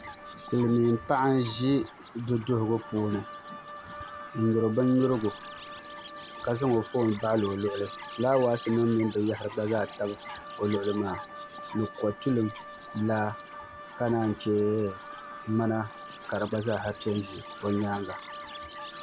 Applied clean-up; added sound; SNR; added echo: none; Chirp, tweet + Wind instrument, woodwind instrument; 14 dB; none.